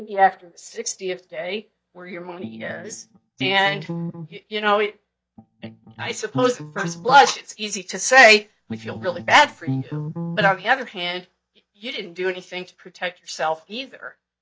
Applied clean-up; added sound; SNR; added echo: neural mask model DeepFilterNet 3.